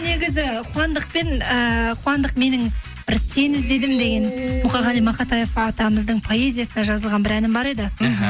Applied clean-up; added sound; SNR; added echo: none; Screech; 14 dB; none.